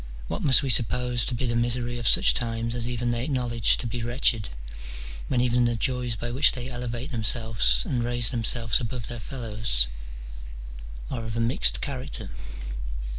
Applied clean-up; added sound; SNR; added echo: none; none; none; none.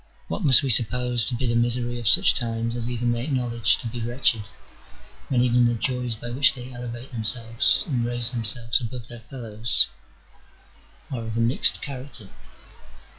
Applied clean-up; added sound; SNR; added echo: classical method log-MMSE.